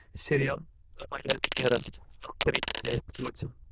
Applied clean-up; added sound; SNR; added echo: neural diffusion model UNIVERSE++.